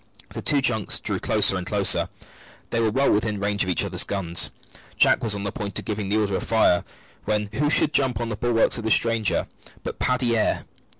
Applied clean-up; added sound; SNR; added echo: none; none; none; none.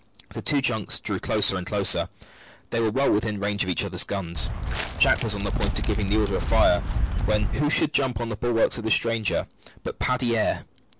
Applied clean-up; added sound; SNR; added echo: none; Walk, footsteps; -1 dB; none.